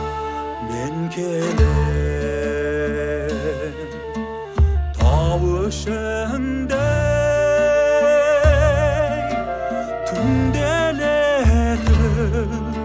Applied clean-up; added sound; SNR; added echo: none; Wind instrument, woodwind instrument; 15 dB; none.